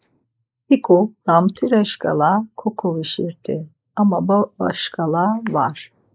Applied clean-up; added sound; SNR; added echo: neural mask model Resemble Enhance denoiser.